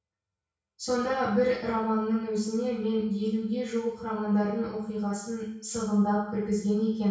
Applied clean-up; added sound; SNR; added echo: none; none; none; reverberation time 0.6 s.